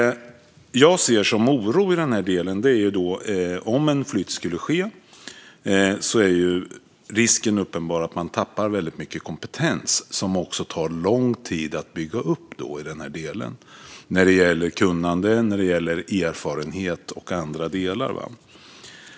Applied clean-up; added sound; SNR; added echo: none; none; none; none.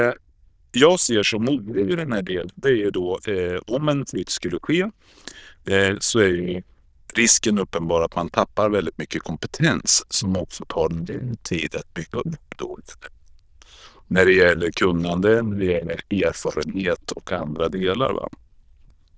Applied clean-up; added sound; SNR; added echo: neural diffusion model UNIVERSE++.